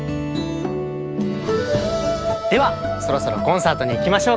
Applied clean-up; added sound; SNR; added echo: none; none; none; none.